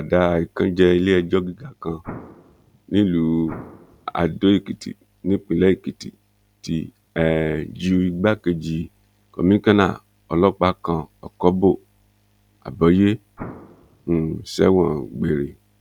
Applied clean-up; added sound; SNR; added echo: none; Explosion; 18 dB; none.